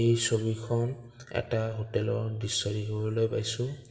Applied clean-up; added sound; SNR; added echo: none; none; none; reverberation time 0.9 s.